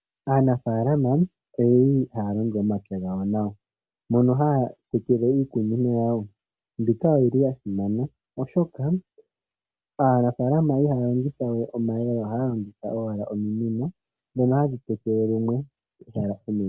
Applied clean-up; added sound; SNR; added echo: none; none; none; none.